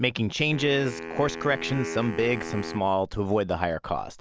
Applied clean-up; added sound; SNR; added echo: none; Wind instrument, woodwind instrument; 11 dB; none.